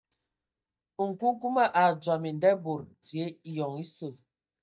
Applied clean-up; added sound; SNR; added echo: neural mask model DeepFilterNet 3.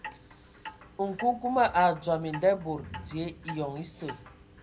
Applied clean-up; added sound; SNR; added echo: none; Clock; 15 dB; reverberation time 0.5 s.